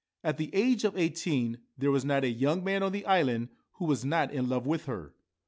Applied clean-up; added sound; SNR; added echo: none; none; none; none.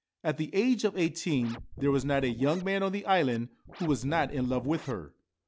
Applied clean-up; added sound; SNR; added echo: none; Scratching (performance technique); 16 dB; none.